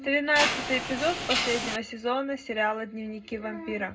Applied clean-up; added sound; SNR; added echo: none; Mechanisms; 4 dB; reverberation time 0.2 s.